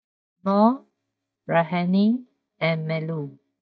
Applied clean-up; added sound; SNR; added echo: neural mask model DeepFilterNet 3.